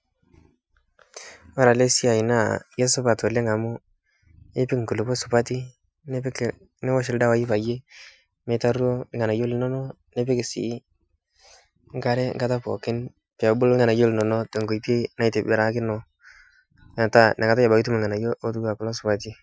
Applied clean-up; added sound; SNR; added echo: classical method Wiener filter.